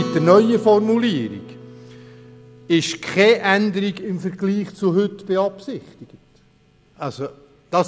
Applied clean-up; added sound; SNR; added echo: none; Acoustic guitar; 17 dB; none.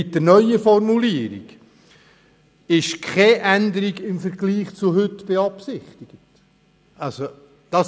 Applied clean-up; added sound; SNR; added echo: none; none; none; none.